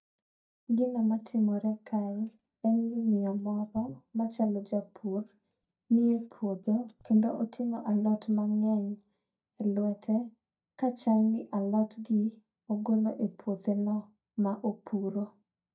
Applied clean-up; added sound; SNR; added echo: neural mask model DeepFilterNet 3.